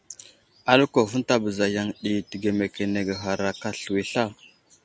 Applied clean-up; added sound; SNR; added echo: none; none; none; none.